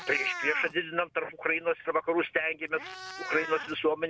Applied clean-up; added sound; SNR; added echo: none; Meow; 12 dB; none.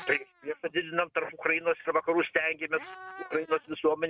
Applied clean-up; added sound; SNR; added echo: neural mask model RNNoise.